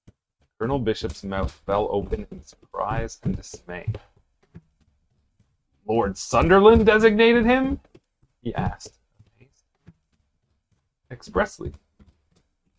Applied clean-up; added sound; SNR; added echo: neural mask model RNNoise.